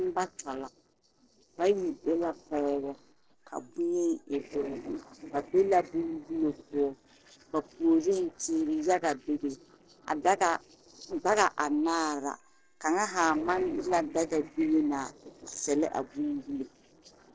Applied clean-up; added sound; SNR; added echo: neural separator model SepFormer DNS4.